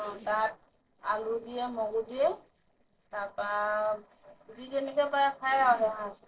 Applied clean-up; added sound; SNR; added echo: neural separator model SepFormer DNS4.